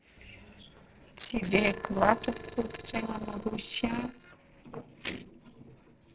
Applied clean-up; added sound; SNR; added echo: neural separator model SepFormer DNS4.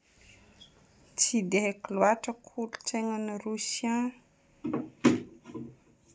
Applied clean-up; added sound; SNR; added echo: none; none; none; none.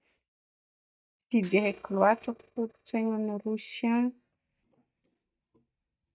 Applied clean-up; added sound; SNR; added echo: neural mask model DeepFilterNet 3.